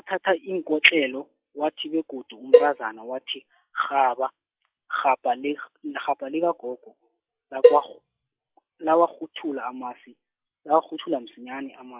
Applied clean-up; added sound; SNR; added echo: classical method log-MMSE.